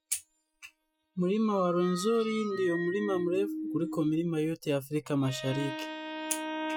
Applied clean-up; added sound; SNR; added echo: classical method Wiener filter.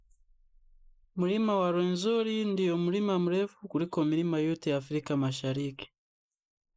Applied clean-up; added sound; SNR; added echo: neural mask model Resemble Enhance denoiser.